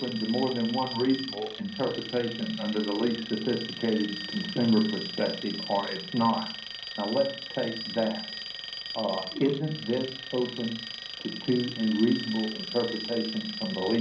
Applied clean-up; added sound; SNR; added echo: none; Alarm; 9 dB; reverberation time 0.6 s.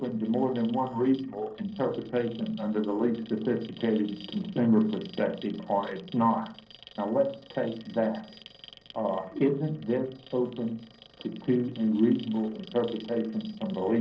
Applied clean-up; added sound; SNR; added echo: neural separator model SepFormer DNS4.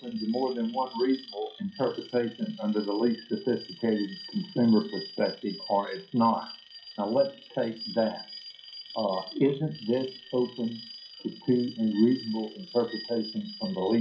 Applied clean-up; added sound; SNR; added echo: classical method WPE with log-MMSE.